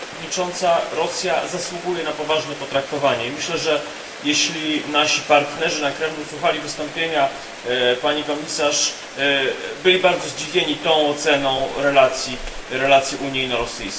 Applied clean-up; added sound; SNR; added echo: none; Rain; 14 dB; reverberation time 0.8 s.